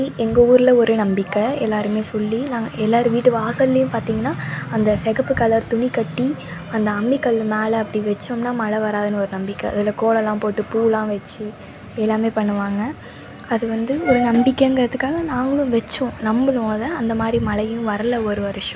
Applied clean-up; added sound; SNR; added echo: none; none; none; none.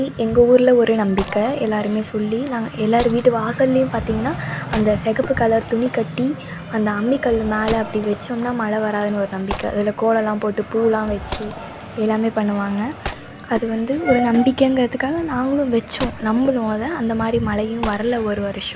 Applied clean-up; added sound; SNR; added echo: none; Cheering + Wood; 16 dB; none.